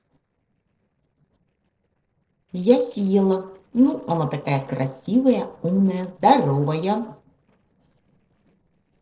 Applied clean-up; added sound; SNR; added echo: neural separator model SepFormer DNS4.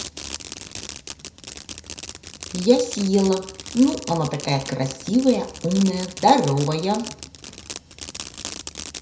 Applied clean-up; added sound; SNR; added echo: none; Fireworks; 13 dB; reverberation time 0.5 s.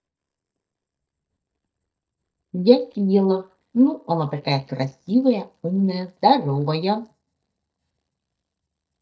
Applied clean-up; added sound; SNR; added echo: neural mask model DeepFilterNet 3.